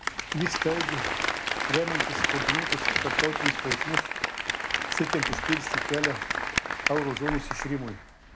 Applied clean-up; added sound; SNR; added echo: none; Applause; -4 dB; none.